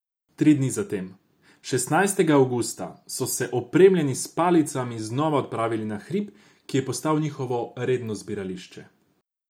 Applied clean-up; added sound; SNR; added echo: none; none; none; none.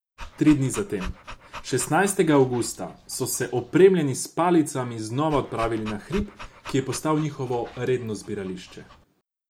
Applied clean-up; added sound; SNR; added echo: none; Dog; 16 dB; none.